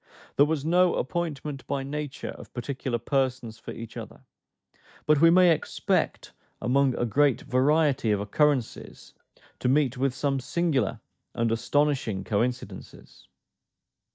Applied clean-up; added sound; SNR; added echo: neural mask model DeepFilterNet 3.